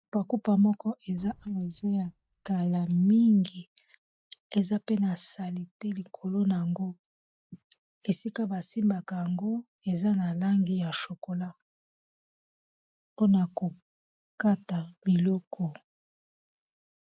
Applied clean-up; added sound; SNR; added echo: neural mask model DeepFilterNet 3.